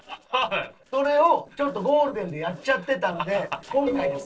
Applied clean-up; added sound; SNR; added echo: neural separator model SepFormer DNS4.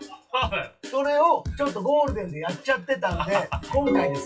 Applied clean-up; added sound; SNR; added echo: classical method WPE with log-MMSE.